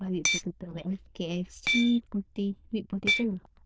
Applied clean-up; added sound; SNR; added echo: neural diffusion model UNIVERSE++.